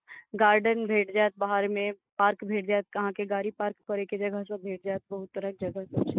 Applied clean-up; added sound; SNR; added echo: neural mask model Resemble Enhance denoiser.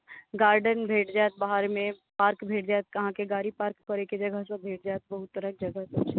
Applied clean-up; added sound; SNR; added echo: none; none; none; none.